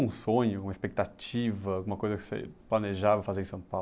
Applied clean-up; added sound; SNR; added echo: none; none; none; none.